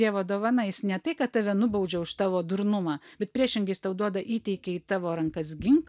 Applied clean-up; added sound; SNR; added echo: none; none; none; none.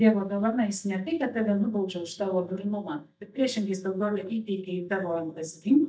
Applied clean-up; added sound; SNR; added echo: neural mask model DeepFilterNet 3.